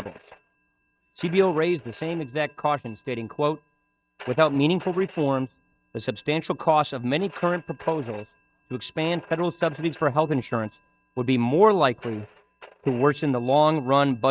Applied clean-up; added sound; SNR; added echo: neural mask model RNNoise.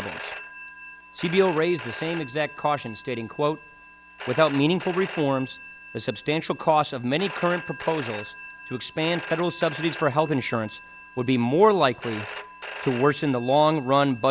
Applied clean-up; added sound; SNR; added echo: none; Telephone; 14 dB; none.